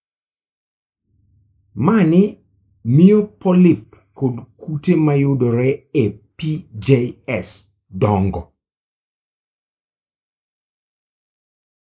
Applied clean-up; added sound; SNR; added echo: neural mask model Resemble Enhance denoiser.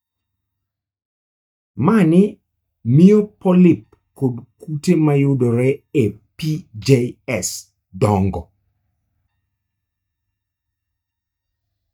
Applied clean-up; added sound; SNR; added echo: neural mask model DeepFilterNet 3.